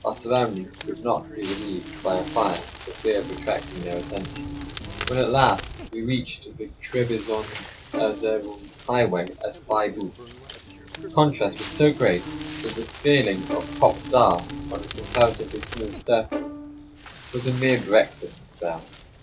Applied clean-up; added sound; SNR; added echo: none; Bowed string instrument + Crackle; 10 dB; none.